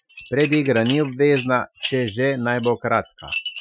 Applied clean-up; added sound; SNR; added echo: classical method Wiener filter.